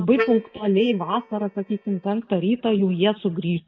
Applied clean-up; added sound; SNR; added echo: neural mask model DeepFilterNet 3.